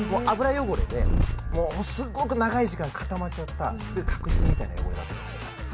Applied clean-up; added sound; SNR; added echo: none; Purr; -1 dB; none.